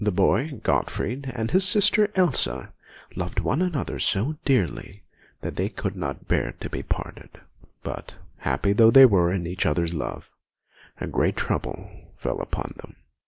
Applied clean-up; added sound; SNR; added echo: none; none; none; none.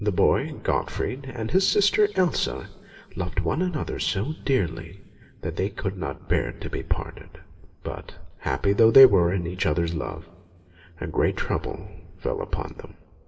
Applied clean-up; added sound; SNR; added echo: none; none; none; reverberation time 2.0 s.